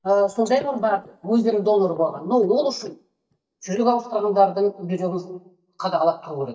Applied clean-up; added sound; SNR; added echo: neural mask model DeepFilterNet 3.